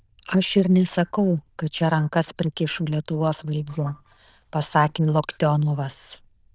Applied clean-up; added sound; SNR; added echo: neural diffusion model UNIVERSE++.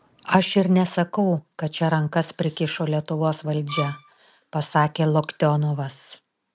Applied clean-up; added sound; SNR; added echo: none; Bowed string instrument; 10 dB; none.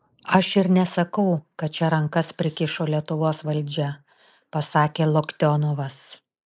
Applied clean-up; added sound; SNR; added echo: neural mask model Resemble Enhance denoiser.